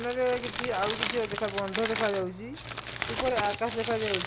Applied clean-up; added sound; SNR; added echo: none; Crumpling, crinkling; 3 dB; none.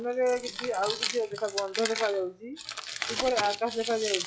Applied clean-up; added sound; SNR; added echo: classical method log-MMSE.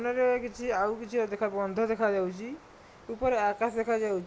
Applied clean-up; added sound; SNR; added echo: none; none; none; none.